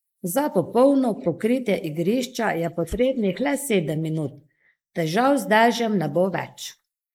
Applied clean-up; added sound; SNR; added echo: neural mask model Resemble Enhance denoiser.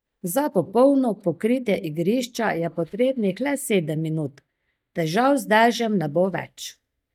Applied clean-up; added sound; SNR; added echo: neural mask model DeepFilterNet 3.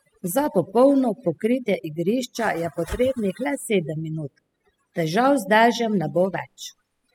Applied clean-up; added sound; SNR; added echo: classical method spectral subtraction.